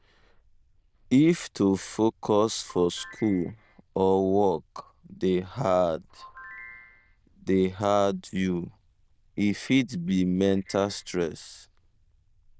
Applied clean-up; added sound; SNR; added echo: neural diffusion model UNIVERSE++.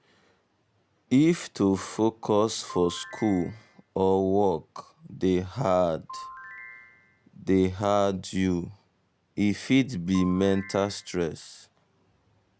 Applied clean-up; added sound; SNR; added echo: none; Ringtone / Chime; 17 dB; none.